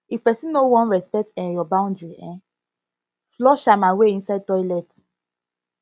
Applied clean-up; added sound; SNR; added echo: none; none; none; none.